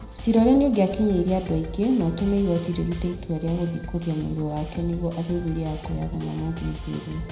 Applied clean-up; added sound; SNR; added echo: none; Drum kit; 11 dB; reverberation time 0.7 s.